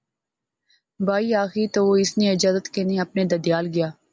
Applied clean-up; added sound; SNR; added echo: none; none; none; none.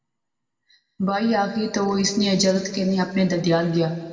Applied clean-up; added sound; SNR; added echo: none; none; none; reverberation time 1.7 s.